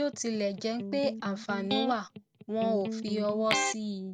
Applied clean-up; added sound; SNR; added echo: none; Electric guitar; 4 dB; none.